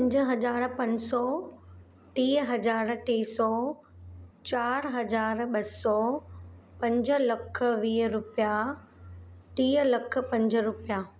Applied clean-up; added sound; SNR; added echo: none; none; none; none.